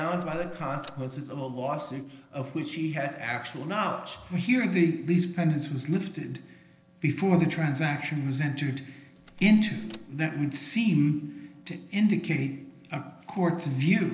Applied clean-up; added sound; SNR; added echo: neural separator model SepFormer DNS4.